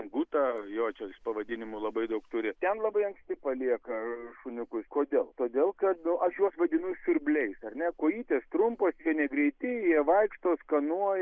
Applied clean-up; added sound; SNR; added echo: none; none; none; none.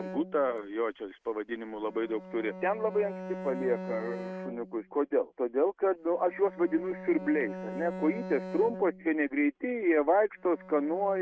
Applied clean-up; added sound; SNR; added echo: neural mask model RNNoise.